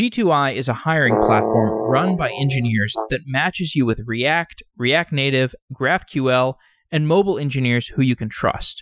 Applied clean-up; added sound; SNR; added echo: classical method Wiener filter.